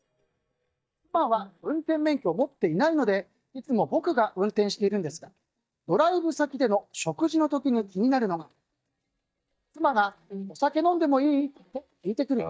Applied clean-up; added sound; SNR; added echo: neural mask model DeepFilterNet 3.